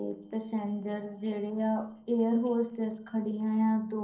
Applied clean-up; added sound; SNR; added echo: neural separator model SepFormer DNS4.